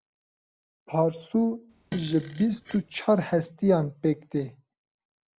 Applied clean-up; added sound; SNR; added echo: none; Fart; 15 dB; none.